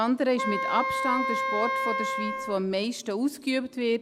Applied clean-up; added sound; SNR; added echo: none; Wind instrument, woodwind instrument; 1 dB; none.